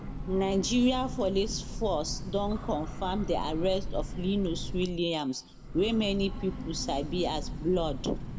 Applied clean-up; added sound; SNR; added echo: none; Train / Breathing; 6 dB; reverberation time 1.3 s.